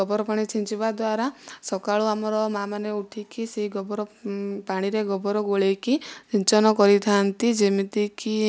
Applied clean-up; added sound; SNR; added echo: none; none; none; none.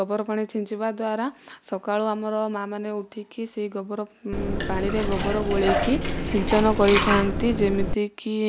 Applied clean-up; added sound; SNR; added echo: none; Liquid; 0 dB; none.